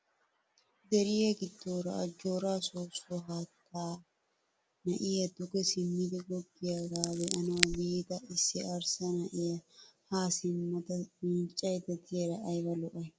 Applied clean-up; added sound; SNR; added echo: none; Scissors; 1 dB; none.